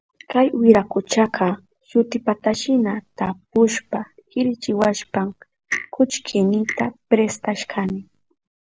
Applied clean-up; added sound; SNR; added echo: none; Clock; 12 dB; none.